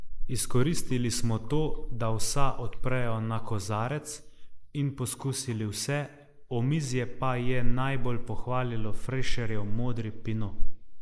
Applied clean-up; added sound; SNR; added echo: neural mask model Resemble Enhance denoiser.